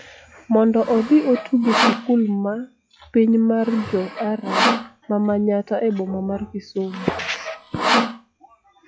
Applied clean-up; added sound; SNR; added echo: classical method log-MMSE.